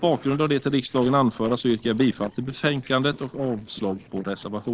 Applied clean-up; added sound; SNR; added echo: neural separator model SepFormer DNS4.